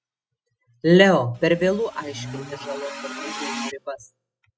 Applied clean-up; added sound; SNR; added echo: classical method spectral subtraction.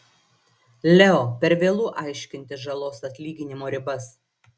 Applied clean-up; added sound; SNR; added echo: none; none; none; none.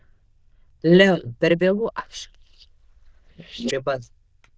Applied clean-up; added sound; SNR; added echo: neural diffusion model UNIVERSE++.